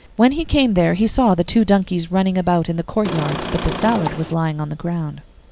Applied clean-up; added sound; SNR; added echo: none; Engine / Car; 7 dB; none.